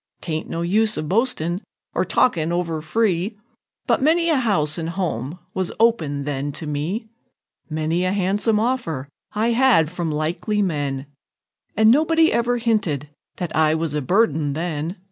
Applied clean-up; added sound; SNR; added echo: none; none; none; none.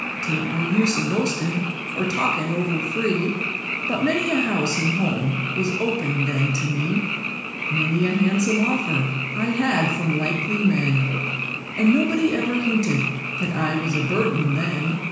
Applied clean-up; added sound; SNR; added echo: none; Frog; 5 dB; reverberation time 1.1 s.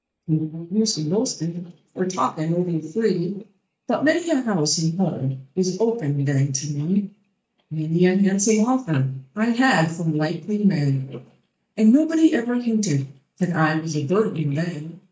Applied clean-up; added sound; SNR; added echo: neural mask model DeepFilterNet 3.